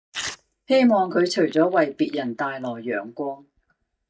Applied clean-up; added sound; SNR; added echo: neural mask model DeepFilterNet 3.